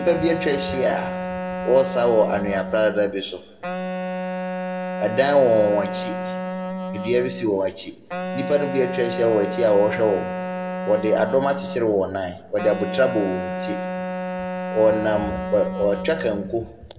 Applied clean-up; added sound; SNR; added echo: none; Wind instrument, woodwind instrument; 7 dB; reverberation time 1.1 s.